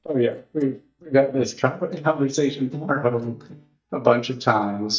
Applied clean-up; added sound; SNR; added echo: neural mask model DeepFilterNet 3.